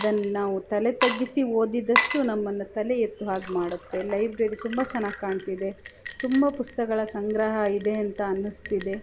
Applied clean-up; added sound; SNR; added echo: none; Water / Liquid; 9 dB; none.